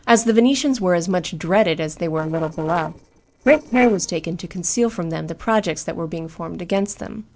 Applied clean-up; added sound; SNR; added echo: neural separator model SepFormer DNS4.